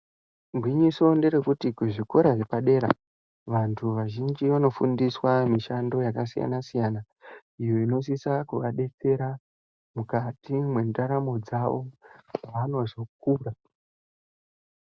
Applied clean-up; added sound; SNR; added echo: none; none; none; none.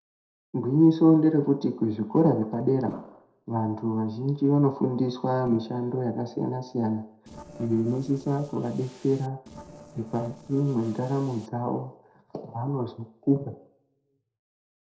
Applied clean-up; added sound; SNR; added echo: neural separator model SepFormer DNS4.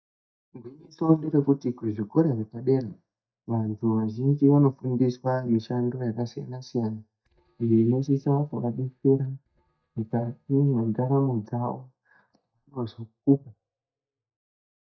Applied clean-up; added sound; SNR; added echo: neural mask model DeepFilterNet 3.